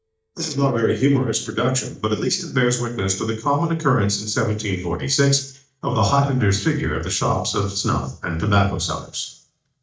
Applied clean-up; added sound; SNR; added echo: neural mask model DeepFilterNet 3.